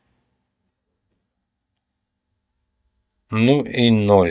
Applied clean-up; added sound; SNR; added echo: neural mask model DeepFilterNet 3.